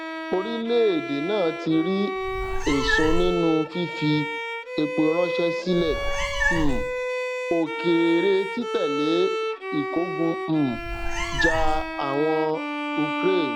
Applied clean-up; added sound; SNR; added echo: none; Meow + Bowed string instrument; 2 dB; none.